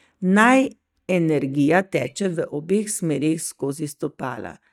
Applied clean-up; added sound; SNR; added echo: neural mask model DeepFilterNet 3.